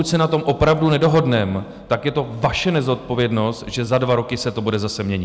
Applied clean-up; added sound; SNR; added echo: none; none; none; none.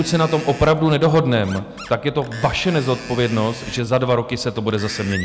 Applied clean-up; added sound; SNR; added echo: none; Screech; 17 dB; none.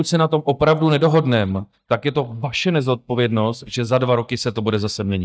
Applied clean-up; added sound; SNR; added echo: neural mask model DeepFilterNet 3.